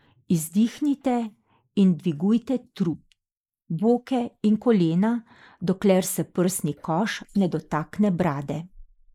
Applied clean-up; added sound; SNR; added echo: neural mask model Resemble Enhance denoiser.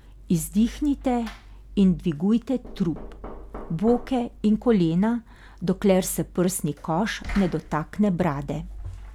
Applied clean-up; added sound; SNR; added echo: none; Knock; 15 dB; none.